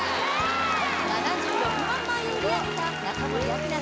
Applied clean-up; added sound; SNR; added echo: none; none; none; none.